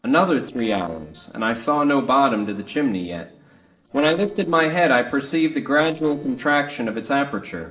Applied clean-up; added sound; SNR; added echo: neural separator model SepFormer DNS4.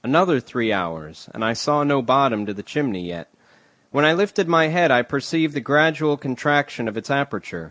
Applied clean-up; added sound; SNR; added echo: none; none; none; none.